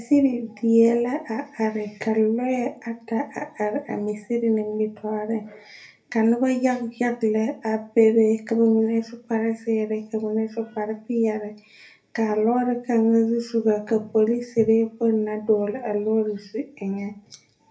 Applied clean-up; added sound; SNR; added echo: none; none; none; reverberation time 0.3 s.